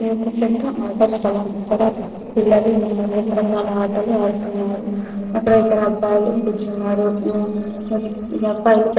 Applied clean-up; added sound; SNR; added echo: neural separator model SepFormer DNS4.